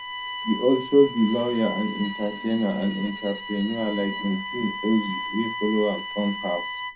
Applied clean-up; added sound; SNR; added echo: none; Bowed string instrument; 9 dB; reverberation time 0.2 s.